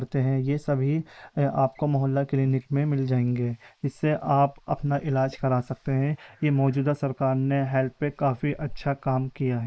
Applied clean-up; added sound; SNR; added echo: neural mask model Resemble Enhance denoiser.